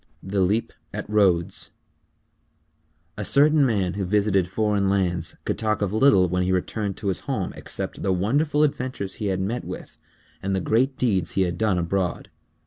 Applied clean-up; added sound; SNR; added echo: none; none; none; none.